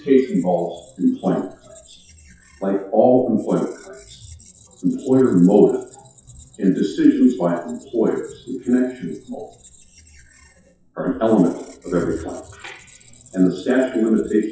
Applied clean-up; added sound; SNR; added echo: classical method WPE with log-MMSE.